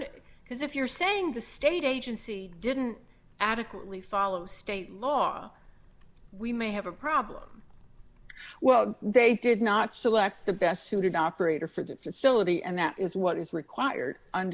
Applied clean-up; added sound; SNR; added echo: none; none; none; none.